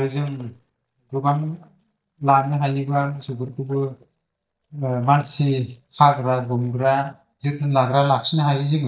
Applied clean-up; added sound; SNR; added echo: neural mask model DeepFilterNet 3.